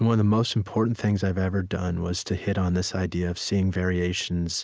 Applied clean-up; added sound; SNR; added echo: none; none; none; none.